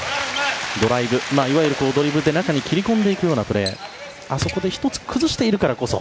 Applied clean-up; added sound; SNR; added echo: none; none; none; none.